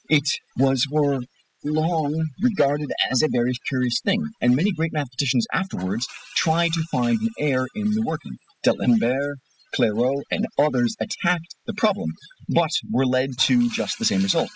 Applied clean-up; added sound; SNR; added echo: classical method spectral subtraction.